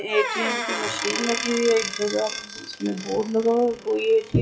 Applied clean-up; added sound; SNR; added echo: classical method log-MMSE.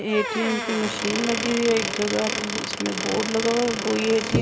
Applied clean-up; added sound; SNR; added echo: none; Squeak / Wood; 3 dB; none.